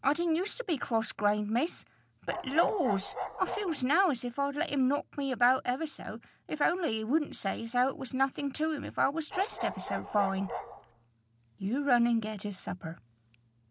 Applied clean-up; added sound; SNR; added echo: none; Bark; 7 dB; none.